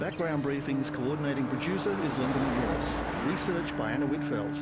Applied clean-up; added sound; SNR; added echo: none; Car passing by / Traffic noise, roadway noise / Engine + Bowed string instrument; 2 dB; none.